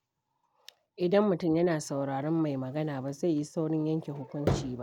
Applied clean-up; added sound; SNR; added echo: none; none; none; none.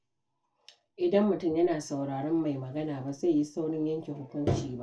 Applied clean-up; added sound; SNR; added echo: none; none; none; reverberation time 0.2 s.